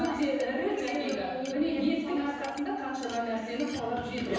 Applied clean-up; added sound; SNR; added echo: none; Glass; 20 dB; reverberation time 1.1 s.